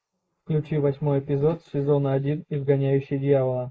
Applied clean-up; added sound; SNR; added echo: neural mask model Resemble Enhance denoiser.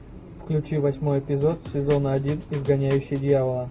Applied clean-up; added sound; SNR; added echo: none; Drum; 17 dB; none.